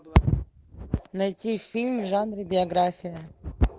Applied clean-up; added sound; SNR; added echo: none; none; none; none.